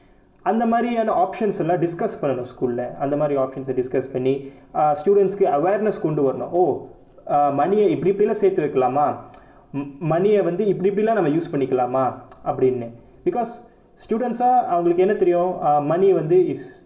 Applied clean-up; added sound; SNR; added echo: none; none; none; reverberation time 1.0 s.